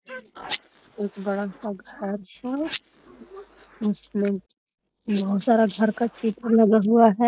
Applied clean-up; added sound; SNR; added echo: neural mask model Resemble Enhance denoiser.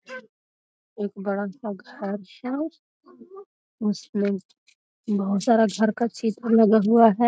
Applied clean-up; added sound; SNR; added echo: none; none; none; none.